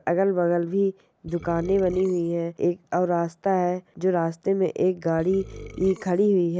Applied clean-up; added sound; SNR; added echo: none; Burping, eructation; 17 dB; none.